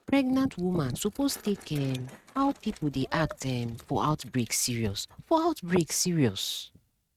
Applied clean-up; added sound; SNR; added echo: neural mask model RNNoise.